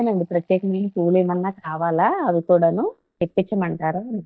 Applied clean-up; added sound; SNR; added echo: neural mask model DeepFilterNet 3.